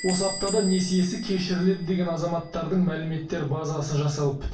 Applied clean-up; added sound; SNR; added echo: none; Door / Bell; 13 dB; reverberation time 0.4 s.